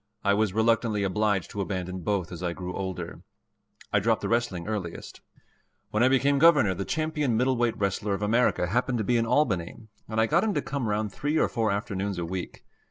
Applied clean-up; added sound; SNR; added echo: none; none; none; none.